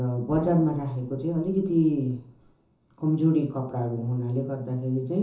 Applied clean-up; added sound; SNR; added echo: none; Explosion; 19 dB; reverberation time 0.6 s.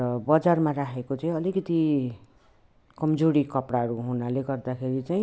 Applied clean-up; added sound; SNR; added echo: none; none; none; none.